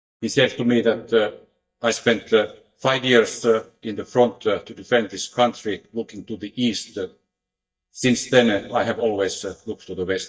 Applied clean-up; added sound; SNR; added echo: neural mask model DeepFilterNet 3.